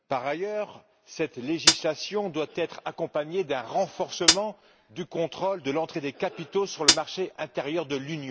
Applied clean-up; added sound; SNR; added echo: none; Hi-hat; -3 dB; none.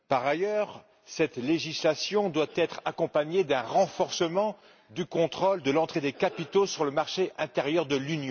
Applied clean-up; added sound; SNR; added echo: none; none; none; none.